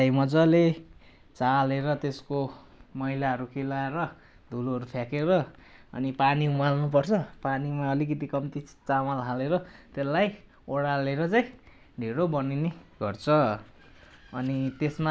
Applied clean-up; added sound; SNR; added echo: none; none; none; none.